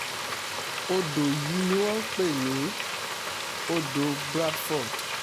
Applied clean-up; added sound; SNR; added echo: none; Frying (food); 3 dB; none.